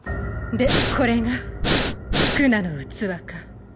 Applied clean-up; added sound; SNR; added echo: none; Breathing; -4 dB; none.